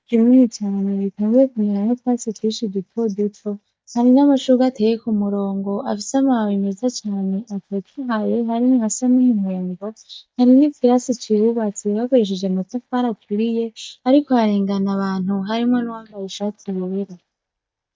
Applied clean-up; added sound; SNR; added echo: neural mask model DeepFilterNet 3.